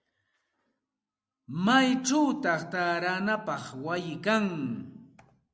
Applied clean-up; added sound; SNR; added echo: none; none; none; none.